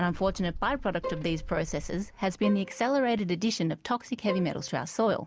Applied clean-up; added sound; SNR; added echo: none; Bowed string instrument + Bird; 12 dB; none.